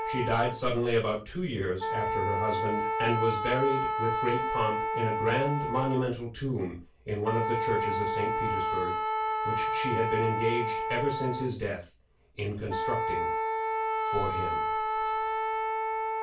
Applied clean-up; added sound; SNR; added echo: none; Wind instrument, woodwind instrument; -1 dB; reverberation time 0.2 s.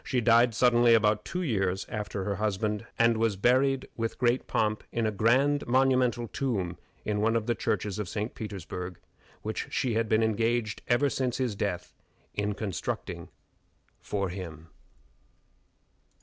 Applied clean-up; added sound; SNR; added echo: none; none; none; none.